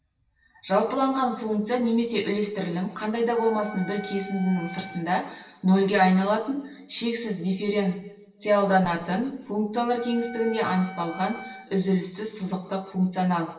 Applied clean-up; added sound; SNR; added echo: none; Wind instrument, woodwind instrument; 15 dB; reverberation time 0.9 s.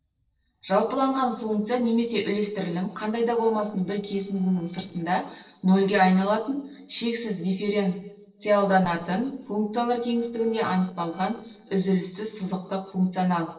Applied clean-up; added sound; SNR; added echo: neural separator model SepFormer DNS4.